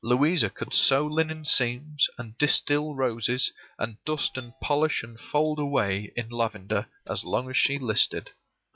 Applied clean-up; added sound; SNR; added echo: classical method log-MMSE.